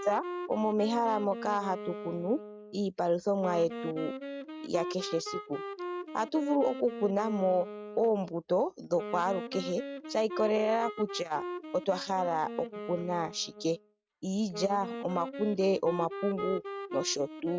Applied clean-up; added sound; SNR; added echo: neural mask model RNNoise.